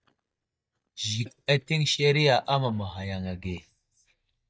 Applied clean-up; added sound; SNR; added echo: neural mask model DeepFilterNet 3.